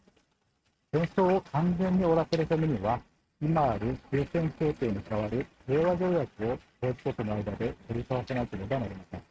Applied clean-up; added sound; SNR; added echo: neural mask model RNNoise.